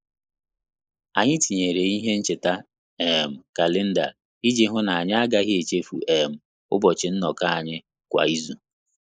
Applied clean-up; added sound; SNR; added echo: neural mask model Resemble Enhance denoiser.